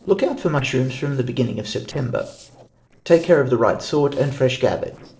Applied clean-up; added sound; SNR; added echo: neural separator model SepFormer DNS4.